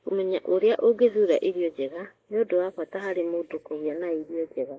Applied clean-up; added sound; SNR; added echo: neural mask model Resemble Enhance denoiser.